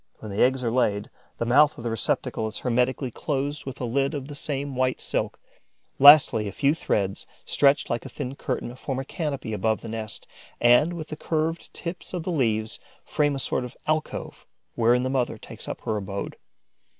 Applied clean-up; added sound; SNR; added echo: none; none; none; none.